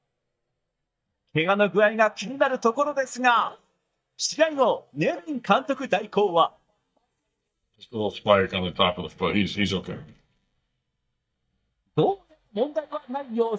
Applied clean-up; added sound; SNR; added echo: neural mask model DeepFilterNet 3.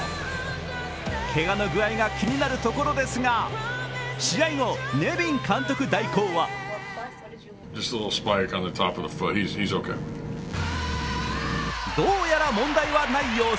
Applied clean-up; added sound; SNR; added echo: none; none; none; none.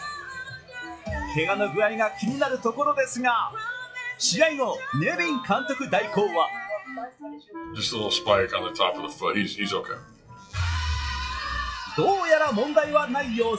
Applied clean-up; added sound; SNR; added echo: classical method WPE with log-MMSE.